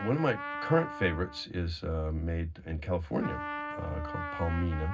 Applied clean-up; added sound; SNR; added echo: none; Trumpet; 9 dB; reverberation time 0.4 s.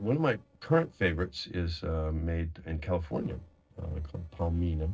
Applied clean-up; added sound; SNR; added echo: neural separator model SepFormer DNS4.